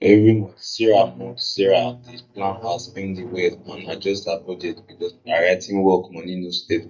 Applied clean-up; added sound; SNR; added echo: neural mask model DeepFilterNet 3.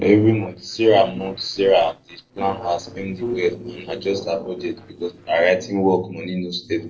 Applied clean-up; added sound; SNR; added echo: neural separator model SepFormer DNS4.